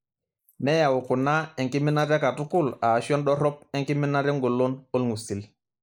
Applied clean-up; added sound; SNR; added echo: neural mask model Resemble Enhance denoiser.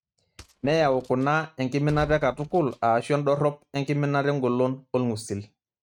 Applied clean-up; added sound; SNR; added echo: neural mask model RNNoise.